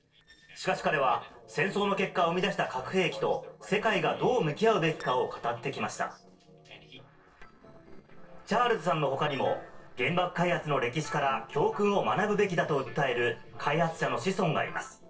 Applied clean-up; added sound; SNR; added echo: neural separator model SepFormer DNS4.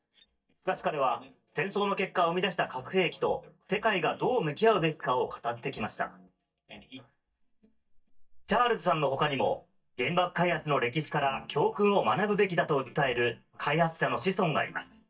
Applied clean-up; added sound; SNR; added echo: neural mask model DeepFilterNet 3.